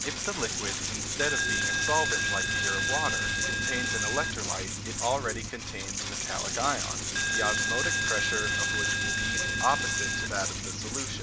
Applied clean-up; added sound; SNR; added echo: none; Coin (dropping); -5 dB; none.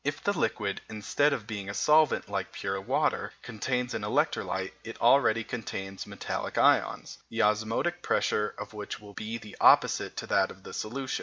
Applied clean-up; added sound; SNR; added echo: none; none; none; none.